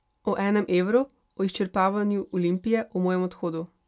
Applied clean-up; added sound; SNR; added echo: none; none; none; none.